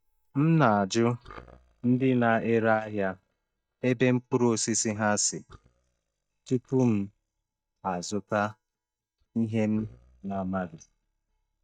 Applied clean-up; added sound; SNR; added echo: neural mask model DeepFilterNet 3.